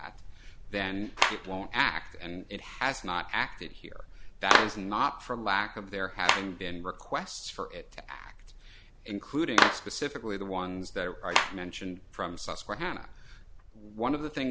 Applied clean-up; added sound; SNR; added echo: none; Clapping; 1 dB; none.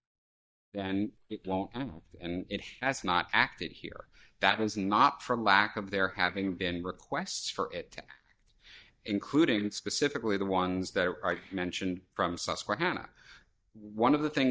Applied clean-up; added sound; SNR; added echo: neural mask model DeepFilterNet 3.